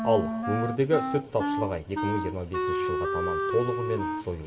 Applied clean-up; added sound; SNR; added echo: none; Wind instrument, woodwind instrument; 1 dB; reverberation time 2.8 s.